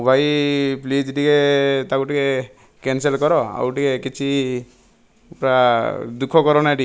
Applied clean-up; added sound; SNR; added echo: none; none; none; none.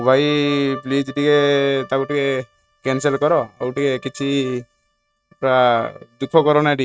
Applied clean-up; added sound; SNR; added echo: neural mask model RNNoise.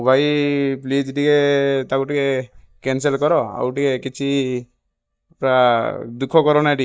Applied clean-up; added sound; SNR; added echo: neural mask model DeepFilterNet 3.